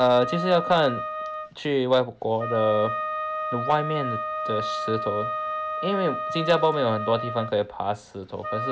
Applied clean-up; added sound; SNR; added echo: none; Wind instrument, woodwind instrument; 5 dB; none.